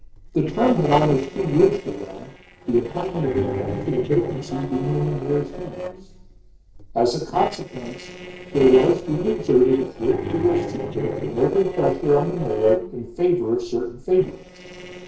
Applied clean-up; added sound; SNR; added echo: neural separator model SepFormer DNS4.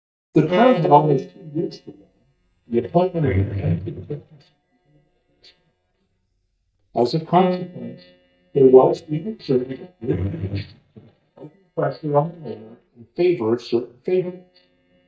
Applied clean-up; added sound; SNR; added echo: neural mask model DeepFilterNet 3.